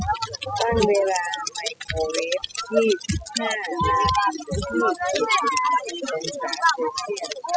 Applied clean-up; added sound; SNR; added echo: classical method spectral subtraction.